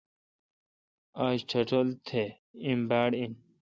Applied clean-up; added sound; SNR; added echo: none; none; none; none.